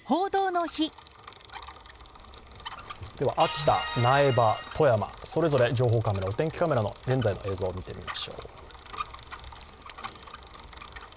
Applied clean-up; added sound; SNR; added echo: none; Bicycle; 16 dB; none.